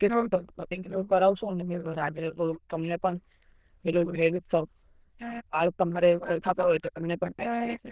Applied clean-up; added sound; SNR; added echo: neural diffusion model UNIVERSE++.